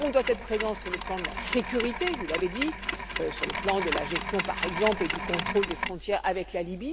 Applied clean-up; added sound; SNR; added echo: none; Mechanisms; 3 dB; none.